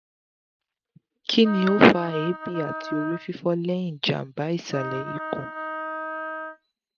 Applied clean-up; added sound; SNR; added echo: neural mask model RNNoise.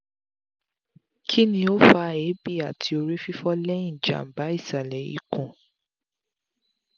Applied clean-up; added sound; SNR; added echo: none; none; none; none.